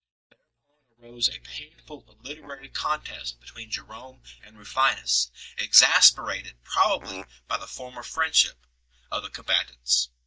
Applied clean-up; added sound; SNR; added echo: neural mask model DeepFilterNet 3.